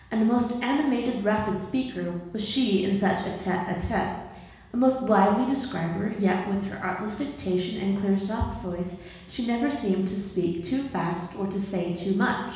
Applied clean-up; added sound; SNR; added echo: none; none; none; reverberation time 1.1 s.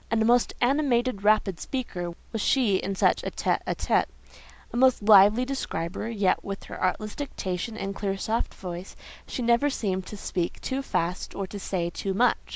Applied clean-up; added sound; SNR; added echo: none; none; none; none.